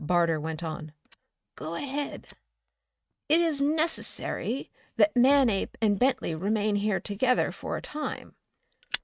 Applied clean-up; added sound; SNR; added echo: neural mask model RNNoise.